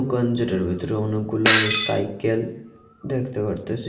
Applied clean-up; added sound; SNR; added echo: none; Shatter; -2 dB; reverberation time 0.8 s.